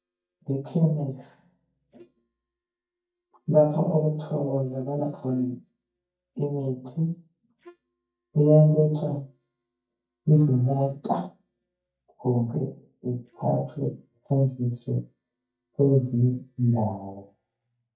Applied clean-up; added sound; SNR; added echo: neural mask model DeepFilterNet 3.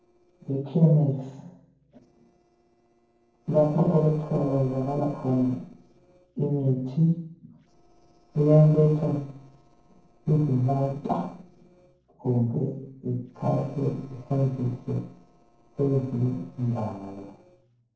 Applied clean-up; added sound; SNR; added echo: neural separator model SepFormer DNS4.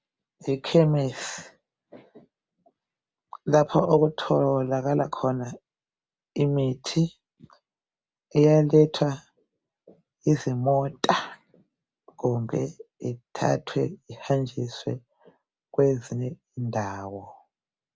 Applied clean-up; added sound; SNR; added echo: none; none; none; none.